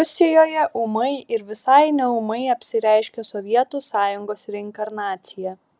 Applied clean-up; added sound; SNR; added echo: none; none; none; none.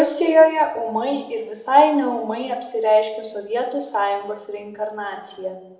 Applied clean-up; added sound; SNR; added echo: none; none; none; reverberation time 0.7 s.